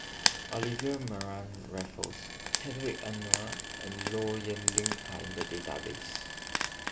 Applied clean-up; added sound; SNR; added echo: none; Frying (food); -3 dB; none.